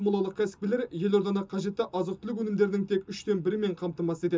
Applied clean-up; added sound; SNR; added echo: none; none; none; reverberation time 0.2 s.